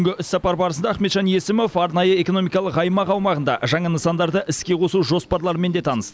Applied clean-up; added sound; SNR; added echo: none; none; none; none.